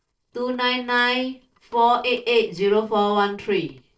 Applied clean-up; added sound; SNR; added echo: neural separator model SepFormer DNS4.